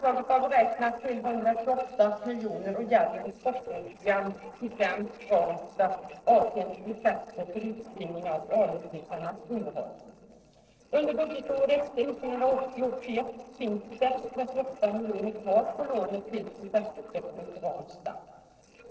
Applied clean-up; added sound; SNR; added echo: neural separator model SepFormer DNS4.